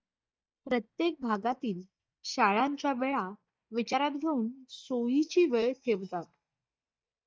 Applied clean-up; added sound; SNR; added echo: neural mask model DeepFilterNet 3.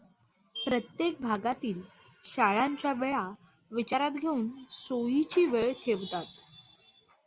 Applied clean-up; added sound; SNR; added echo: none; none; none; none.